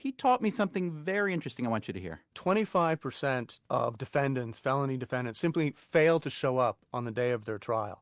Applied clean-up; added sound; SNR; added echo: none; none; none; none.